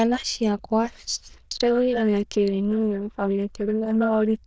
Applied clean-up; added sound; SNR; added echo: neural diffusion model UNIVERSE++.